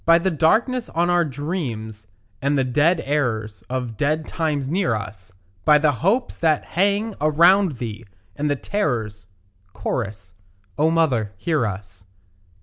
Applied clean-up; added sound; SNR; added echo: none; none; none; none.